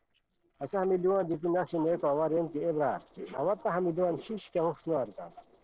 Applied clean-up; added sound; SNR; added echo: neural separator model SepFormer DNS4.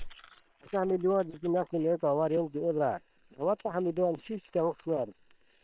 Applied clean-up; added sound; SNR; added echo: neural separator model SepFormer WHAM!.